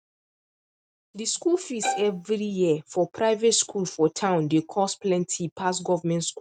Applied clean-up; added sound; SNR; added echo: none; Bowed string instrument; 4 dB; none.